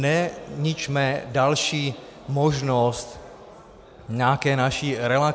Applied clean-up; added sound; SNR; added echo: none; none; none; none.